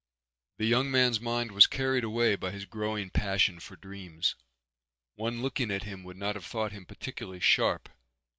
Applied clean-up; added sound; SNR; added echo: none; none; none; none.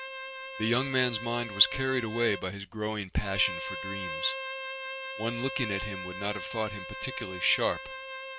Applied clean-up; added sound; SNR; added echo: none; Bowed string instrument; 7 dB; none.